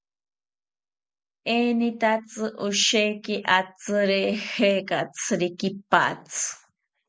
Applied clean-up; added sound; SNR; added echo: none; none; none; none.